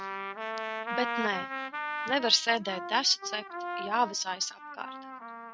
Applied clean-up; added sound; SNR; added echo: neural mask model RNNoise.